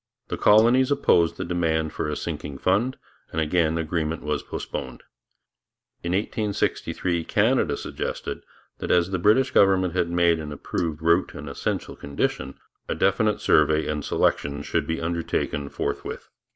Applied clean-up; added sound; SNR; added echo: neural mask model Resemble Enhance denoiser.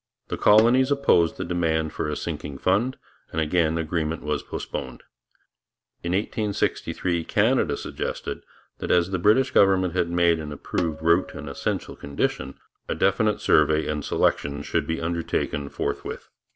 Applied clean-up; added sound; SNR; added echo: none; Tabla; 11 dB; none.